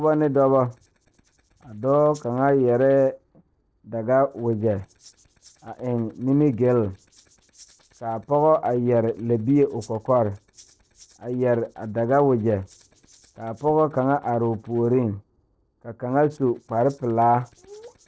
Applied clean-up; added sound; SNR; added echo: neural separator model SepFormer DNS4.